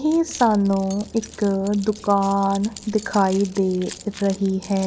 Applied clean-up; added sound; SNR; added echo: none; Keys jangling; 20 dB; none.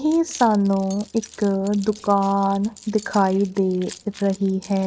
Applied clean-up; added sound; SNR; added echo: neural mask model RNNoise.